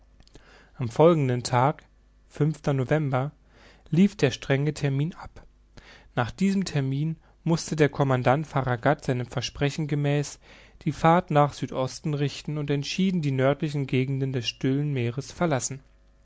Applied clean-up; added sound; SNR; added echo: none; none; none; none.